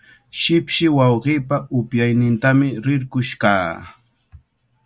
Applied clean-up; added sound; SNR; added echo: none; none; none; none.